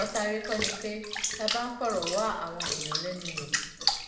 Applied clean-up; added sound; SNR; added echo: none; Bathtub (filling or washing) / Water; 0 dB; reverberation time 1.0 s.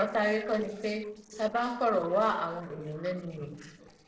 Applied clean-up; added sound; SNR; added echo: neural separator model SepFormer DNS4.